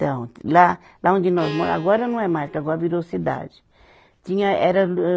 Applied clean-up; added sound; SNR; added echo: none; Bowed string instrument; 16 dB; none.